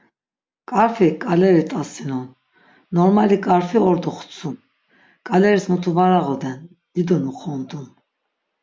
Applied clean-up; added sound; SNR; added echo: none; none; none; none.